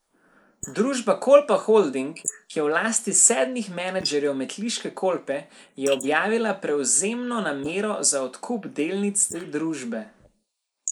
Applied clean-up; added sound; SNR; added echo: neural mask model Resemble Enhance denoiser.